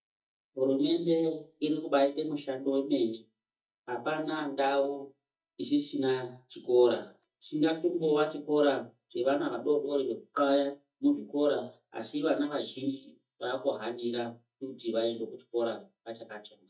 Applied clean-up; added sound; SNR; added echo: neural mask model DeepFilterNet 3.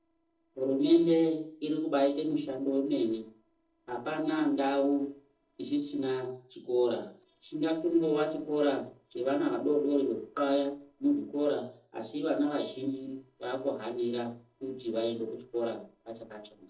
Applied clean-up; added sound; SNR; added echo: neural separator model SepFormer DNS4.